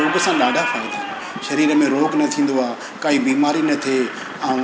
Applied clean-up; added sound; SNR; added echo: none; Squeak; 9 dB; none.